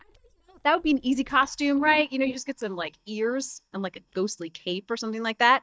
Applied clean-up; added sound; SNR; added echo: neural mask model DeepFilterNet 3.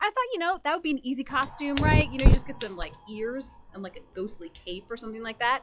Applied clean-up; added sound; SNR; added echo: classical method log-MMSE.